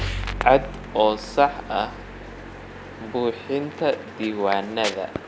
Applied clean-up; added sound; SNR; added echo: none; Bowed string instrument; 13 dB; none.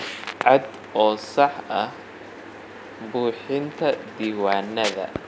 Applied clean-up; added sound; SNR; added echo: none; none; none; none.